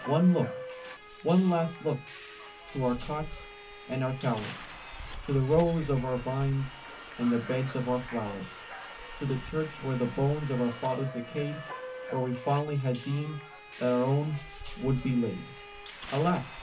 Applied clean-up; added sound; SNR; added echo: none; Subway, metro, underground; 12 dB; reverberation time 0.3 s.